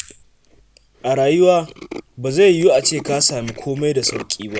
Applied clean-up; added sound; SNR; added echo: none; Tools; 18 dB; none.